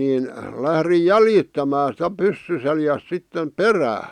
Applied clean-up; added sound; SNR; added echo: none; none; none; none.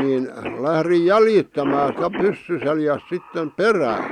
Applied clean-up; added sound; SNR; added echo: none; Cough; 12 dB; none.